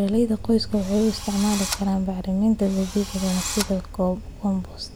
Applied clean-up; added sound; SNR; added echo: none; Drill; 11 dB; none.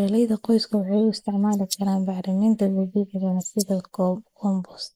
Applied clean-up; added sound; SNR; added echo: neural mask model Resemble Enhance denoiser.